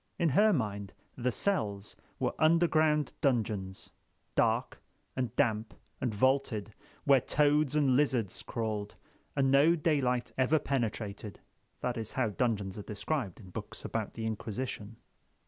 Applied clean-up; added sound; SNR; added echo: none; none; none; none.